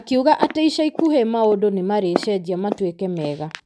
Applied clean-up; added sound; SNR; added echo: none; Walk, footsteps; 10 dB; none.